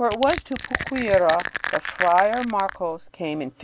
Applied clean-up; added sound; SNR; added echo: none; Crushing; 7 dB; none.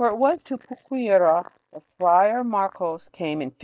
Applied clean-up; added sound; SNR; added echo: neural mask model DeepFilterNet 3.